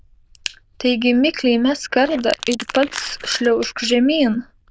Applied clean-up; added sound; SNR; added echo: neural diffusion model UNIVERSE++.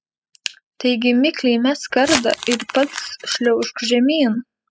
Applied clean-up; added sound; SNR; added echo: classical method spectral subtraction.